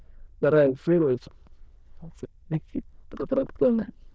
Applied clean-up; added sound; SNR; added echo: neural diffusion model UNIVERSE++.